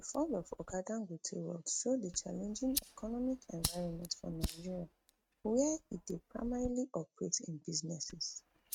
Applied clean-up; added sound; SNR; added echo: neural mask model RNNoise.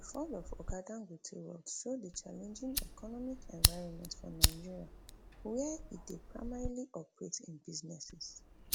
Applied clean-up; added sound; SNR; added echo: none; Fire; -4 dB; none.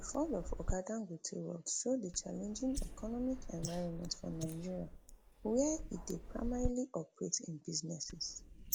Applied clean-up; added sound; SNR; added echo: neural mask model Resemble Enhance denoiser.